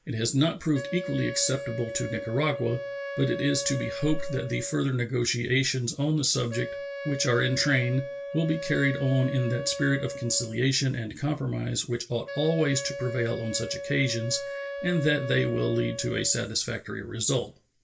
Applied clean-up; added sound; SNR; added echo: none; Wind instrument, woodwind instrument; 10 dB; reverberation time 0.1 s.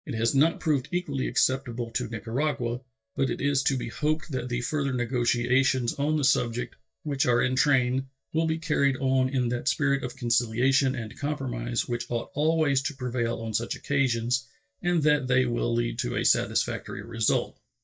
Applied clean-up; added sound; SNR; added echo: neural mask model DeepFilterNet 3.